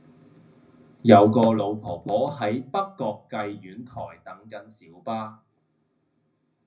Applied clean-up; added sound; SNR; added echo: none; none; none; reverberation time 0.4 s.